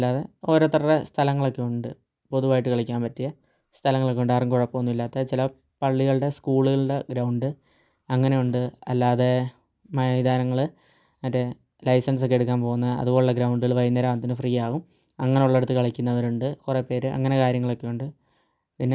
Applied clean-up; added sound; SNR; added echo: neural mask model Resemble Enhance denoiser.